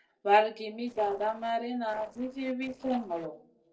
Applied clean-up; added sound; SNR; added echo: neural separator model SepFormer DNS4.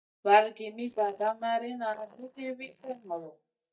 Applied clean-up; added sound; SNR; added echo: neural mask model DeepFilterNet 3.